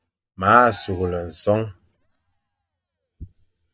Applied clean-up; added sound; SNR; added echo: neural mask model DeepFilterNet 3.